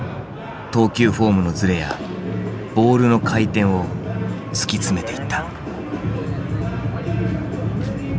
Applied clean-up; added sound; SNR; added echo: none; none; none; none.